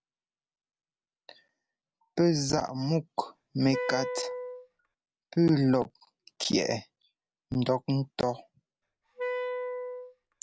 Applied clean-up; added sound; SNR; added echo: none; Wind instrument, woodwind instrument; 5 dB; none.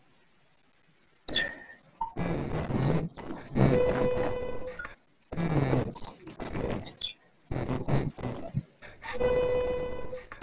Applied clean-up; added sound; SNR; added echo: neural separator model SepFormer DNS4.